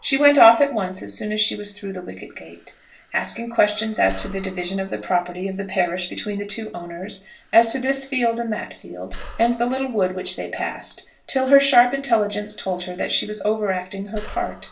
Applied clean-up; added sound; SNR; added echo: none; Breathing; 18 dB; reverberation time 0.3 s.